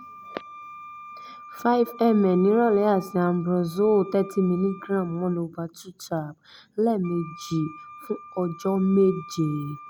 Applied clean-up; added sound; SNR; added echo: none; Wind instrument, woodwind instrument; 19 dB; none.